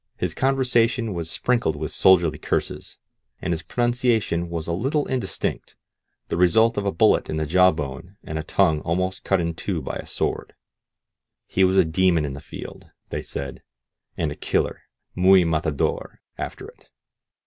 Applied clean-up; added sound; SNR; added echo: none; none; none; none.